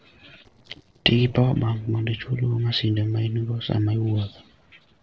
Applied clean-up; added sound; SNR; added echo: neural separator model SepFormer DNS4.